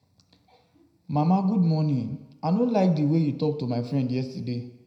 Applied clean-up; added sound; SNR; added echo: none; none; none; reverberation time 0.7 s.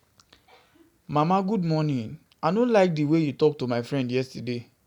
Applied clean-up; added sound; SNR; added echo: none; none; none; none.